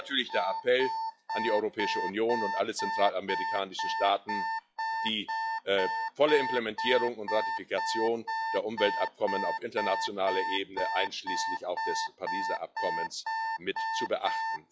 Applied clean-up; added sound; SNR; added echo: classical method log-MMSE.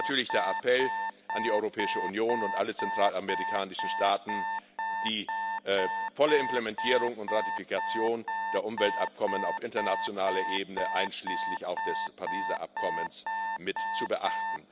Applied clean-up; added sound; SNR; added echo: none; Alarm; 2 dB; none.